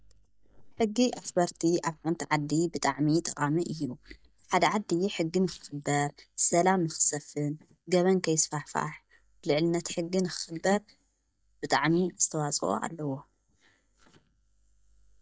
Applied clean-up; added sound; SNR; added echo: neural mask model DeepFilterNet 3.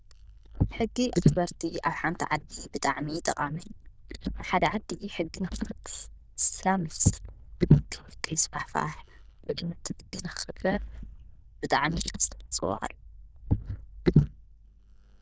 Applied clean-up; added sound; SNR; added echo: neural diffusion model UNIVERSE++.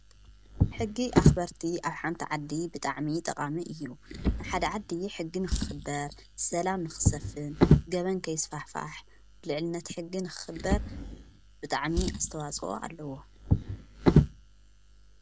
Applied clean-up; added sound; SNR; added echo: none; Drawer open or close; -3 dB; none.